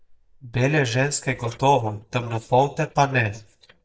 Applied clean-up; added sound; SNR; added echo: neural mask model DeepFilterNet 3.